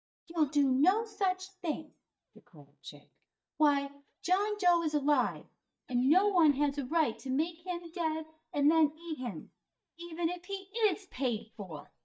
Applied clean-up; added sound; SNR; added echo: neural mask model DeepFilterNet 3.